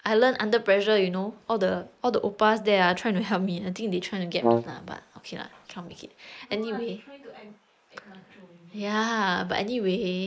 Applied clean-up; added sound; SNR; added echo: neural mask model Resemble Enhance denoiser.